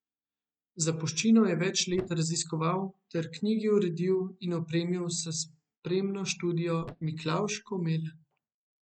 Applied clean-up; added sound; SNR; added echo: neural mask model RNNoise.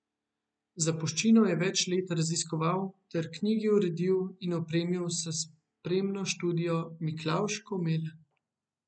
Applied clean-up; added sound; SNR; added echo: none; none; none; none.